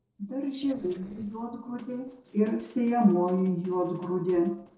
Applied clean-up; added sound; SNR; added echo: neural separator model SepFormer DNS4.